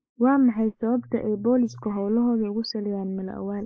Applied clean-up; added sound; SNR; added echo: neural mask model Resemble Enhance denoiser.